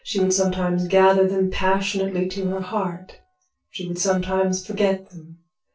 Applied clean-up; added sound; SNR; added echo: neural separator model SepFormer DNS4.